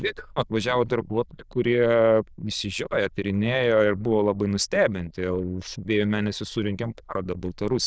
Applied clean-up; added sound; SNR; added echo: neural diffusion model UNIVERSE++.